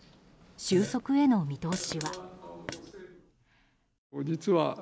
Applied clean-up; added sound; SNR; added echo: none; Fart; 13 dB; none.